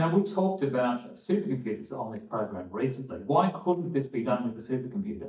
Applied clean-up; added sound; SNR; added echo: neural mask model DeepFilterNet 3.